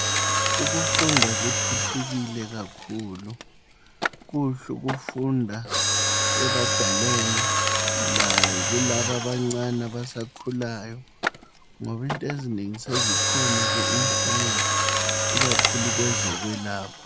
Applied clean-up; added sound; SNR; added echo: none; Mechanisms; -5 dB; none.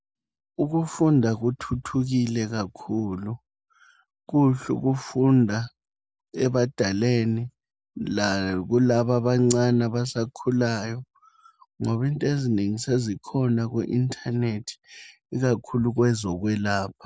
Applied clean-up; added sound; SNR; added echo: none; none; none; none.